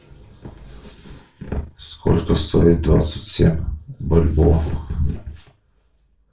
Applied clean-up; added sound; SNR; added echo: none; none; none; reverberation time 0.3 s.